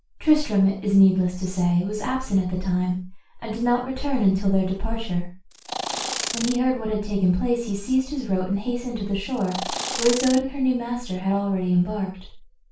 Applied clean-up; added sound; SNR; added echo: none; Insect; 6 dB; reverberation time 0.3 s.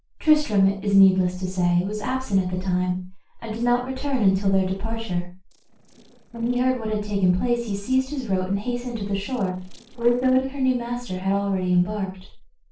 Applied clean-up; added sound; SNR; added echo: neural separator model SepFormer DNS4.